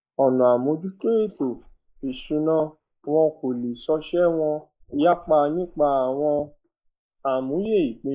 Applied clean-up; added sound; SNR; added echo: neural mask model Resemble Enhance denoiser.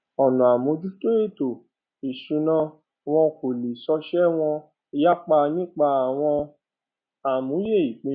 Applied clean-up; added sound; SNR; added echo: none; none; none; none.